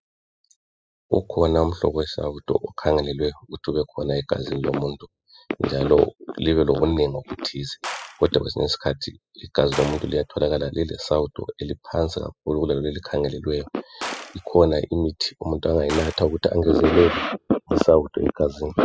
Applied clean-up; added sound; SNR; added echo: classical method spectral subtraction.